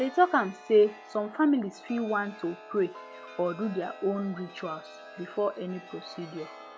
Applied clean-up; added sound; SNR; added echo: none; Chime; 18 dB; none.